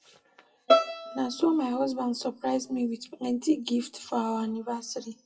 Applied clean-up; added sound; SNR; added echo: classical method WPE with log-MMSE.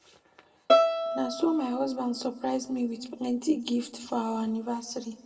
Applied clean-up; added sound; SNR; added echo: none; Bowed string instrument; -1 dB; reverberation time 1.2 s.